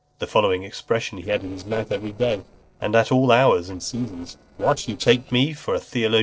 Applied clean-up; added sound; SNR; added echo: neural separator model SepFormer DNS4.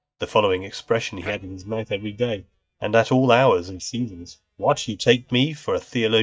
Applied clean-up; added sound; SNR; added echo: neural mask model DeepFilterNet 3.